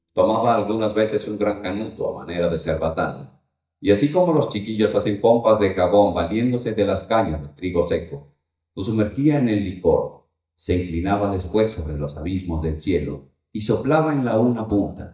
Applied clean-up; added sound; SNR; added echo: neural mask model DeepFilterNet 3.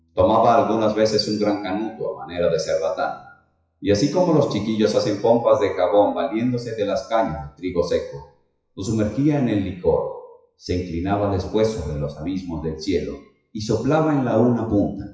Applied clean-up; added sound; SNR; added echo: classical method WPE with log-MMSE.